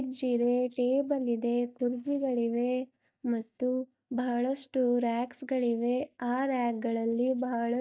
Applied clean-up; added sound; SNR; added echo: neural mask model DeepFilterNet 3.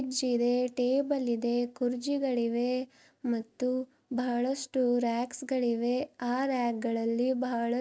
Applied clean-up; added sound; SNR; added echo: none; none; none; none.